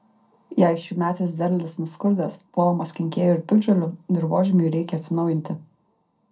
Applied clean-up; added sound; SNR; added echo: none; none; none; reverberation time 0.2 s.